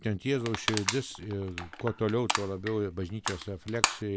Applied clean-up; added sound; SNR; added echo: none; Crushing; 3 dB; none.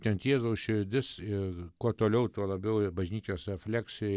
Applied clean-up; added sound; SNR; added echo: none; none; none; none.